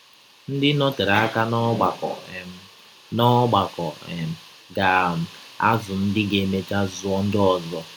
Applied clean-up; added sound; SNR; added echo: none; none; none; none.